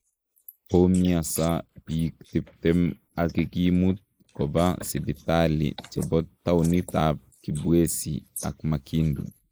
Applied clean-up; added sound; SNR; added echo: neural mask model Resemble Enhance denoiser.